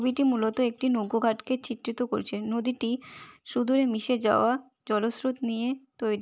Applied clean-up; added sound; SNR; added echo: none; none; none; none.